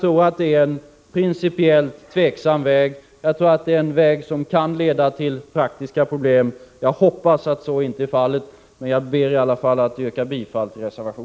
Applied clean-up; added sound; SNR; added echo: none; none; none; none.